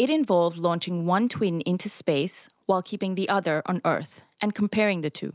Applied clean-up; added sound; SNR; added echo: none; none; none; none.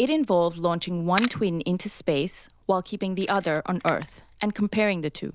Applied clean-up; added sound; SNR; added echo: none; Camera; 17 dB; none.